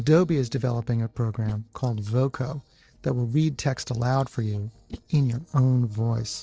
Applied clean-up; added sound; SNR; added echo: neural separator model SepFormer DNS4.